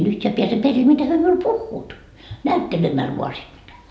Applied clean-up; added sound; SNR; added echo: none; none; none; none.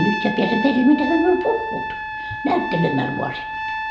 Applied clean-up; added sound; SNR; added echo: none; Trumpet; 6 dB; none.